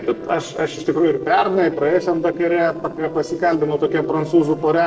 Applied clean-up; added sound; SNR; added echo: neural separator model SepFormer DNS4.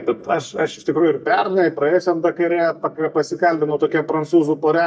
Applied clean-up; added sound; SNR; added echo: neural mask model DeepFilterNet 3.